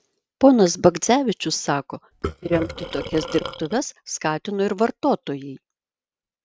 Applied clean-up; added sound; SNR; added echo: neural mask model RNNoise.